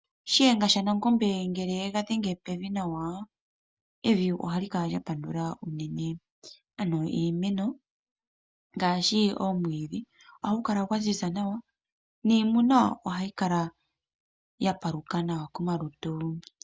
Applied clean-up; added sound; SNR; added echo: none; none; none; none.